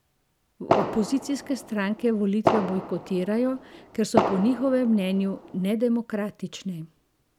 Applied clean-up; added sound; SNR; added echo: none; Fireworks; 3 dB; none.